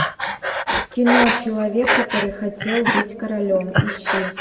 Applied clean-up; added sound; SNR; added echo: none; Breathing; 0 dB; reverberation time 1.4 s.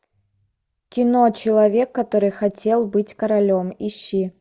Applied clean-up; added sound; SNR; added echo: none; none; none; none.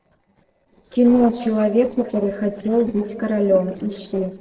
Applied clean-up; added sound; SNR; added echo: neural separator model SepFormer DNS4.